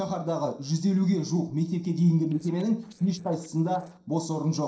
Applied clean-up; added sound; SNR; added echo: neural separator model SepFormer DNS4.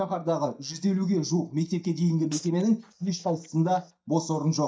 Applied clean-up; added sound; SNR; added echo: neural mask model DeepFilterNet 3.